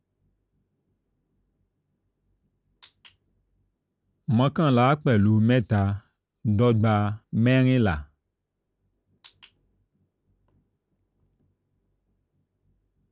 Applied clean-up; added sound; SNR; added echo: none; none; none; none.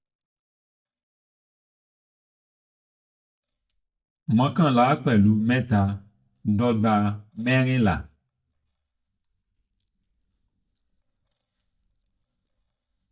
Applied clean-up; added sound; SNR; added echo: neural mask model DeepFilterNet 3.